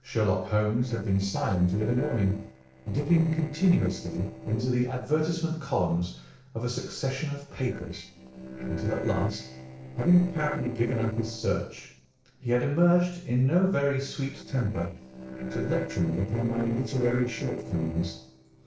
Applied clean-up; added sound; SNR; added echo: neural separator model SepFormer DNS4.